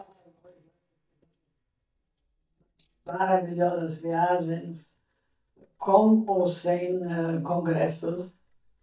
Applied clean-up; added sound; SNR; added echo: neural mask model DeepFilterNet 3.